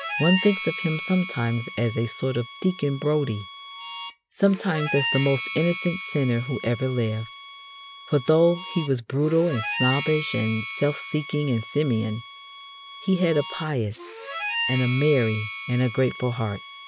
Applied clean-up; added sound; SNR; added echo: none; Harmonica; 9 dB; none.